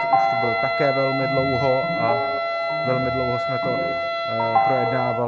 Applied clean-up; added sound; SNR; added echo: none; Organ + Wind instrument, woodwind instrument; -4 dB; none.